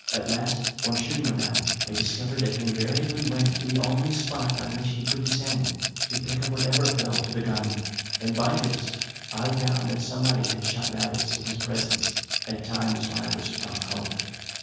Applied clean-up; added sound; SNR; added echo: none; Rattle; 3 dB; reverberation time 1.1 s.